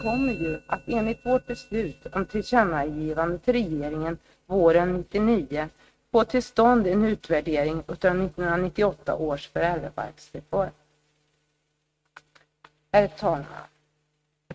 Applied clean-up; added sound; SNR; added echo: neural mask model RNNoise.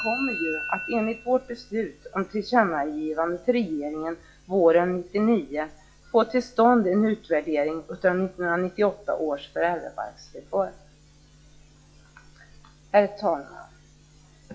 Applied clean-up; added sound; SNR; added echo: classical method log-MMSE.